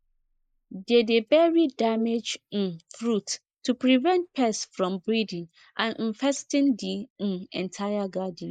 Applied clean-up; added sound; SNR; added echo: neural mask model Resemble Enhance denoiser.